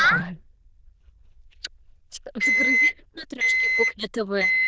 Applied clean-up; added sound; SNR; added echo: neural diffusion model UNIVERSE++.